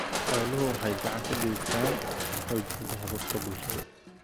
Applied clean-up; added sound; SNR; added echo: none; Crushing + Crackle; -1 dB; none.